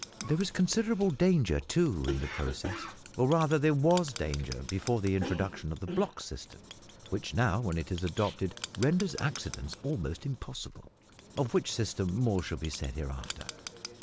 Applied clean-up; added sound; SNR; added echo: none; Writing + Cough; 13 dB; none.